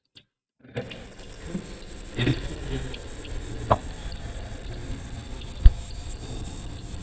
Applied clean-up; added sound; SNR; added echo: neural mask model DeepFilterNet 3.